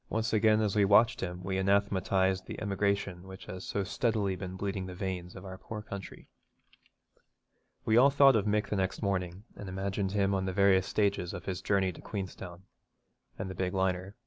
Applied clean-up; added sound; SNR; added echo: none; none; none; none.